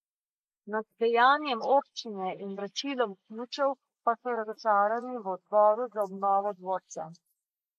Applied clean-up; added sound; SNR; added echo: neural mask model Resemble Enhance denoiser.